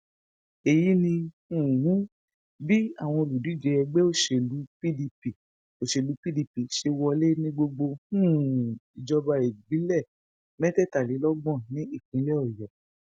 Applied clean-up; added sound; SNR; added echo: none; none; none; none.